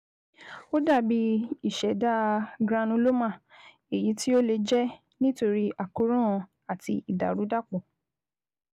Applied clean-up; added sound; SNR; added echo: none; none; none; none.